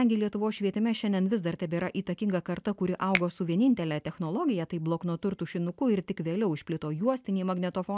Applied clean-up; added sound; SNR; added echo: none; Finger snapping; 11 dB; none.